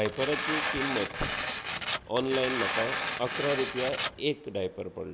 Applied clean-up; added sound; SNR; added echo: none; Tearing; -1 dB; none.